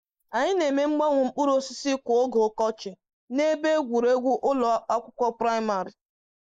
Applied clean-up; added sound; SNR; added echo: neural mask model Resemble Enhance denoiser.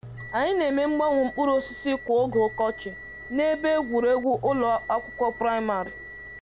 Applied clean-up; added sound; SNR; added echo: none; Bell; 15 dB; none.